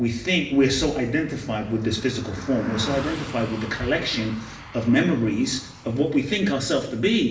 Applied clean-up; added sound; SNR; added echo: none; Car passing by; 16 dB; reverberation time 0.9 s.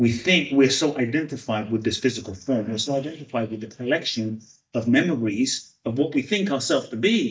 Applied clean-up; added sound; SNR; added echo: neural mask model DeepFilterNet 3.